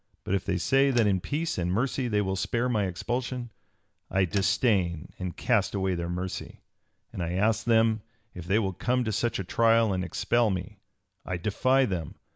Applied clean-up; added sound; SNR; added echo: neural mask model Resemble Enhance denoiser.